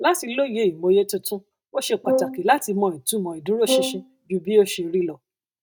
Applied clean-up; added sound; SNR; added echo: none; Brass instrument; 5 dB; none.